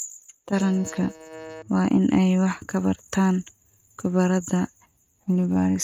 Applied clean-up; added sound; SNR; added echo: neural mask model RNNoise.